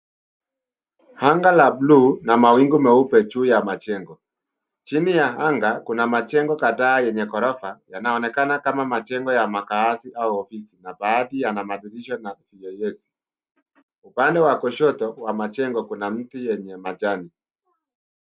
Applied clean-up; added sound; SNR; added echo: none; none; none; none.